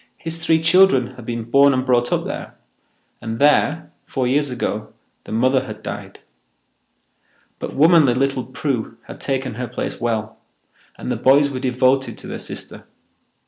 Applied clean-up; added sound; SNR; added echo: none; none; none; none.